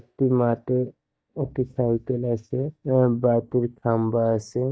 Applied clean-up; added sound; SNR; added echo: neural mask model DeepFilterNet 3.